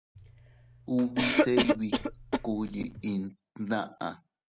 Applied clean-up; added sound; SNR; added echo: none; Cough; -2 dB; none.